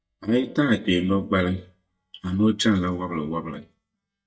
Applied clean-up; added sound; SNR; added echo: neural mask model DeepFilterNet 3.